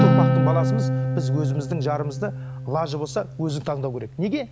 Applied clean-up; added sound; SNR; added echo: none; Acoustic guitar; -4 dB; none.